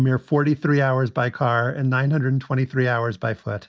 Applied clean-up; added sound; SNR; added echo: none; none; none; none.